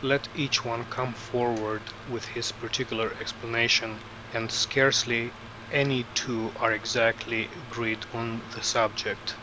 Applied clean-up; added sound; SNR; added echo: none; Mechanical fan; 14 dB; none.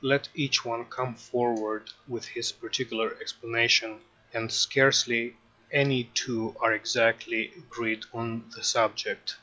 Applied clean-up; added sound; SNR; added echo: classical method log-MMSE.